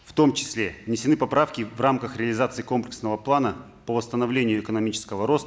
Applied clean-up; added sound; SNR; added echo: none; none; none; none.